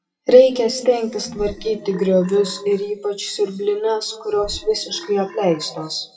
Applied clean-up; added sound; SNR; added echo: classical method WPE with log-MMSE.